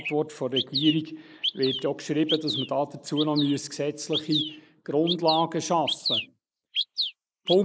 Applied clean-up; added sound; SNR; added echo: neural mask model Resemble Enhance denoiser.